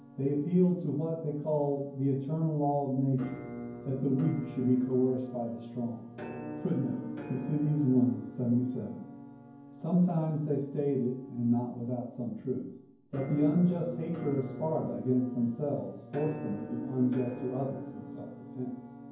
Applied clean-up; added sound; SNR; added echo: none; Musical instrument; 12 dB; reverberation time 0.9 s.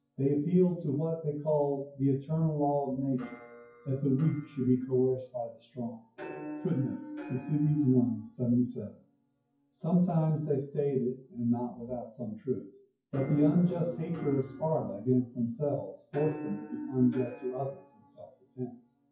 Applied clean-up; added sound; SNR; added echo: classical method WPE with log-MMSE.